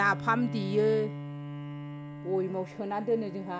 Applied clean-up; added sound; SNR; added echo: none; Bowed string instrument; 8 dB; none.